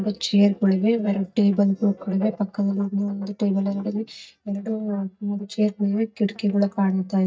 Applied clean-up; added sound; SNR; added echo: neural mask model DeepFilterNet 3.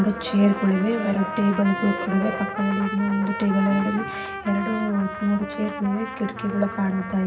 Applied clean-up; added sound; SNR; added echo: none; Trumpet; 9 dB; reverberation time 0.4 s.